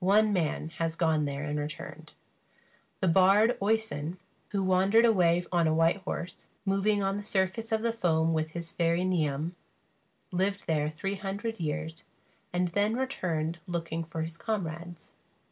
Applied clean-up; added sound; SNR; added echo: none; none; none; none.